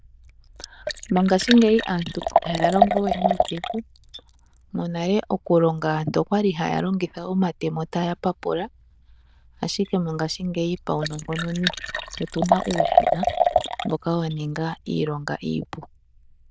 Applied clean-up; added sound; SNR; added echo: neural diffusion model UNIVERSE++.